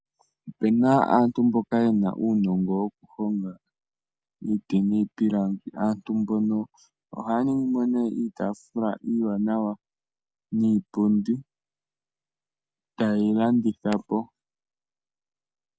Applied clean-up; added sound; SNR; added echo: none; none; none; none.